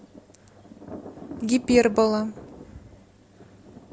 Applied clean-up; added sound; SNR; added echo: none; Thunder; 15 dB; none.